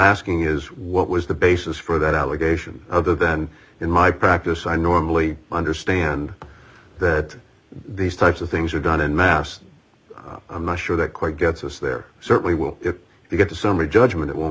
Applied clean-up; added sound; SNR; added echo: none; none; none; none.